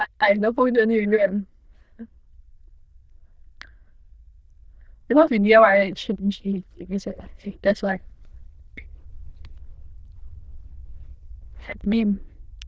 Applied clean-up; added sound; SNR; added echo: neural diffusion model UNIVERSE++.